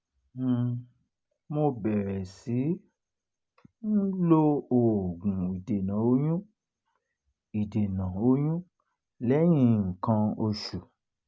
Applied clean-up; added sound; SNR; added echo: none; none; none; none.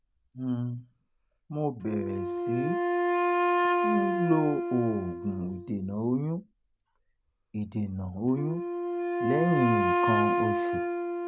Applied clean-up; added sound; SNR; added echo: none; Wind instrument, woodwind instrument; -1 dB; none.